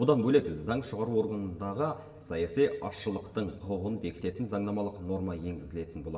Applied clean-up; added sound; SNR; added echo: none; none; none; reverberation time 1.1 s.